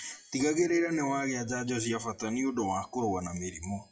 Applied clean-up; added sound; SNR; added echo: classical method WPE with log-MMSE.